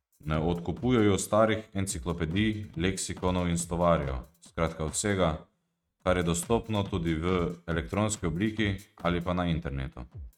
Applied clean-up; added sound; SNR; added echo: neural mask model RNNoise.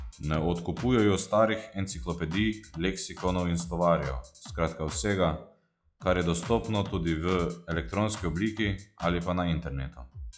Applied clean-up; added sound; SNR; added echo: classical method log-MMSE.